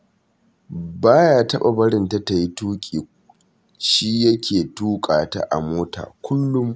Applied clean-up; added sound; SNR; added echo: none; none; none; none.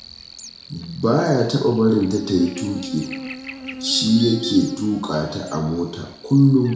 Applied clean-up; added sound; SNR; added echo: none; Buzz; 14 dB; reverberation time 0.6 s.